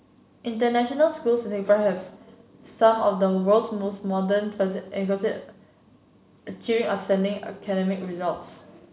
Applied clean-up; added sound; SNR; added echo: none; none; none; none.